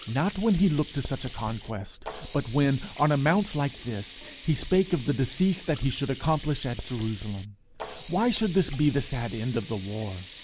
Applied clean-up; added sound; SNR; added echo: none; Sink (filling or washing); 16 dB; none.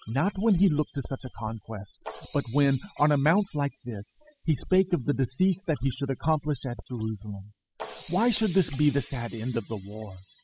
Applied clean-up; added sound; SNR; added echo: classical method spectral subtraction.